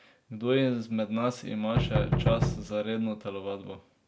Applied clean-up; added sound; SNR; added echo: none; Knock; -2 dB; none.